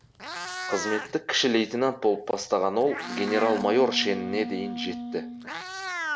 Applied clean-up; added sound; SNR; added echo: none; Meow + Wind instrument, woodwind instrument; 8 dB; none.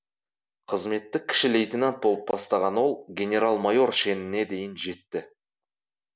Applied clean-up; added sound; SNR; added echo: none; none; none; none.